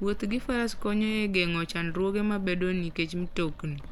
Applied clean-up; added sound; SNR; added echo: none; Rain; 9 dB; none.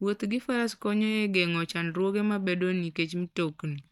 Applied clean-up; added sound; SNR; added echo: neural mask model DeepFilterNet 3.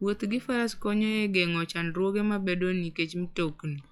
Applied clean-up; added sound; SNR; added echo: classical method log-MMSE.